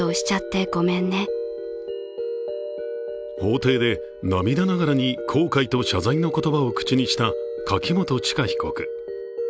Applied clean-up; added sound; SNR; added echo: none; none; none; none.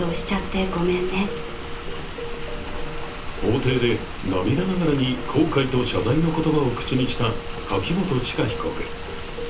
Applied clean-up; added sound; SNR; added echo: none; Rain; 5 dB; reverberation time 0.3 s.